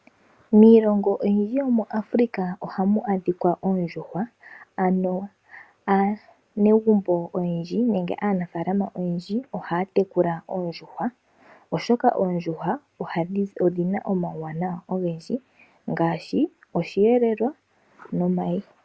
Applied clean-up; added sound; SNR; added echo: none; none; none; none.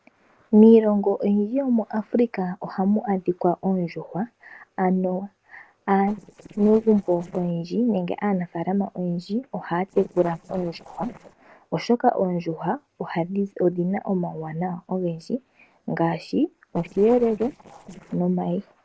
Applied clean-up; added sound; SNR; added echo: neural separator model SepFormer DNS4.